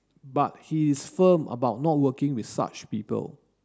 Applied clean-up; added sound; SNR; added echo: none; none; none; none.